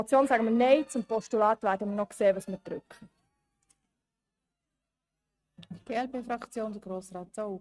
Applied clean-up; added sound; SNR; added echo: neural mask model RNNoise.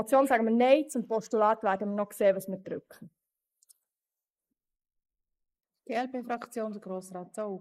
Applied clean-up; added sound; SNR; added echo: neural mask model Resemble Enhance denoiser.